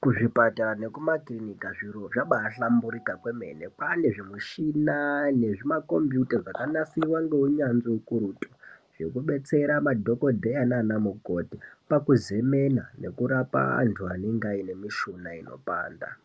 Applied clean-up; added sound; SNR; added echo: none; none; none; none.